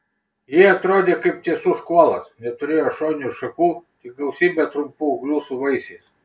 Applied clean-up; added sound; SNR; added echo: none; none; none; none.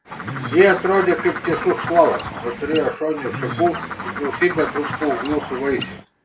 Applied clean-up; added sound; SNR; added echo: none; Bird; 8 dB; none.